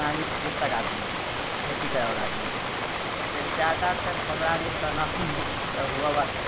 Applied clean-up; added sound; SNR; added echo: none; Rain; -2 dB; none.